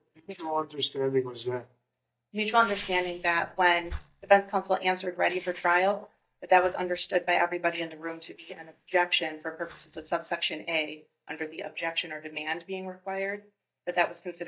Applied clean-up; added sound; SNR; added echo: neural mask model DeepFilterNet 3.